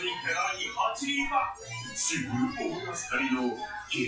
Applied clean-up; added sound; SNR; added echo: classical method WPE with log-MMSE.